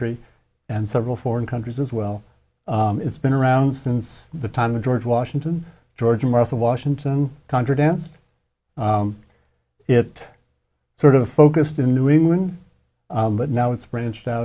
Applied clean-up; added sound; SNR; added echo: none; none; none; none.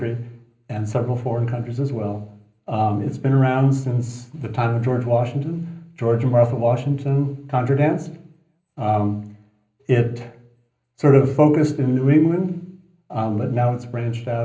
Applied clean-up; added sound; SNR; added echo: none; none; none; reverberation time 0.5 s.